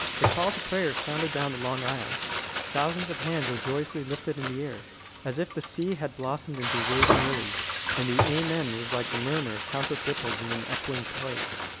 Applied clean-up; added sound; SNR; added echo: none; Frying (food); 0 dB; none.